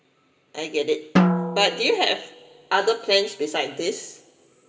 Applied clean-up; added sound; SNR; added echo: none; Drum; 0 dB; reverberation time 2.8 s.